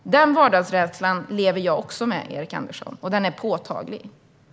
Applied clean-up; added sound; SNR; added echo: none; none; none; none.